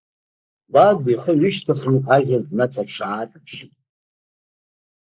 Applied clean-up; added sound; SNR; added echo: neural mask model Resemble Enhance denoiser.